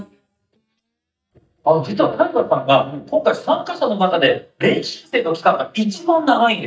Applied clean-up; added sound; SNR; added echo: neural mask model DeepFilterNet 3.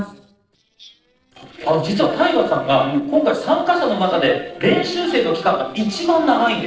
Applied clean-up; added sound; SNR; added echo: neural separator model SepFormer DNS4.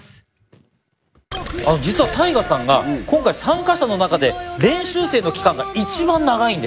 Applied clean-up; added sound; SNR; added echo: none; none; none; none.